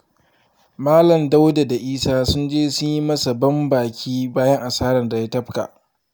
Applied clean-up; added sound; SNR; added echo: none; none; none; none.